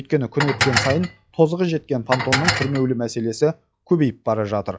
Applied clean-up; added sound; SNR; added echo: classical method log-MMSE.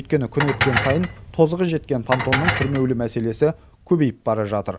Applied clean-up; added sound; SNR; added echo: none; Dishes, pots, and pans; 2 dB; none.